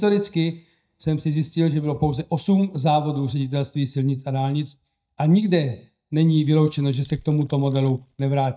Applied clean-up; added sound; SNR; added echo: neural mask model DeepFilterNet 3.